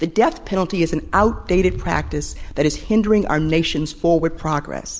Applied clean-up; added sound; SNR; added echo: none; Wind; 11 dB; none.